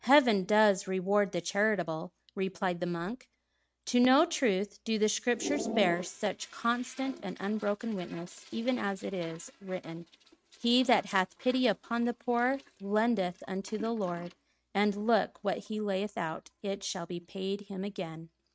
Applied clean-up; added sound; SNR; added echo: neural mask model RNNoise.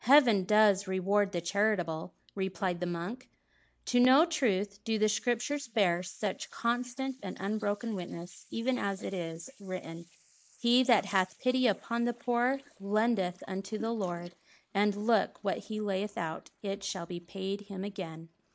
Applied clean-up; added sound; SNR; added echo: neural mask model Resemble Enhance denoiser.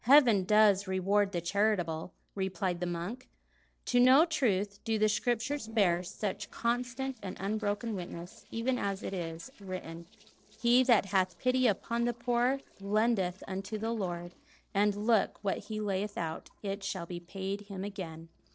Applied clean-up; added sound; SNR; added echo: neural separator model SepFormer DNS4.